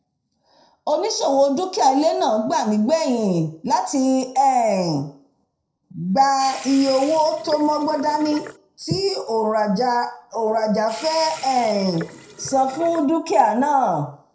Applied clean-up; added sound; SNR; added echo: neural separator model SepFormer DNS4.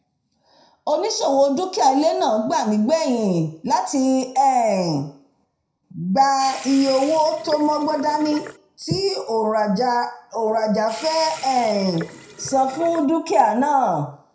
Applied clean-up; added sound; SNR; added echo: none; Sink (filling or washing) / Water tap, faucet; 17 dB; reverberation time 0.5 s.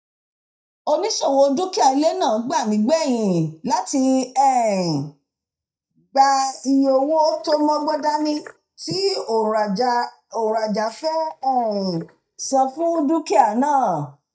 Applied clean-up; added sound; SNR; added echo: neural mask model DeepFilterNet 3.